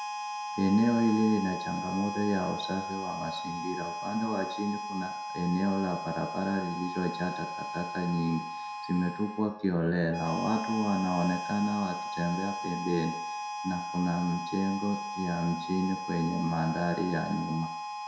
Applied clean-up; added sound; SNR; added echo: none; Harmonica; 6 dB; reverberation time 0.6 s.